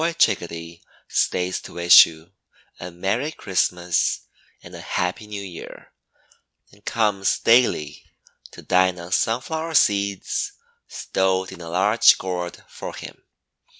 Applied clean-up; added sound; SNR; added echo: none; none; none; none.